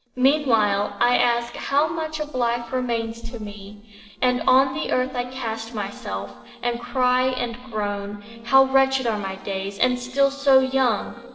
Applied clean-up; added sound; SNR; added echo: neural separator model SepFormer DNS4.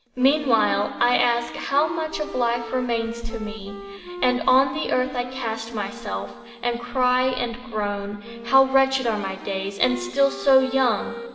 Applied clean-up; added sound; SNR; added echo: none; Wind instrument, woodwind instrument; 14 dB; reverberation time 2.6 s.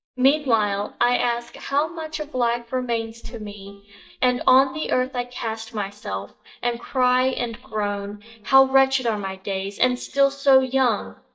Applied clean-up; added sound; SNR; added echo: neural mask model DeepFilterNet 3.